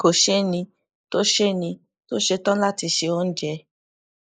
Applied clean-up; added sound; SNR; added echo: neural mask model Resemble Enhance denoiser.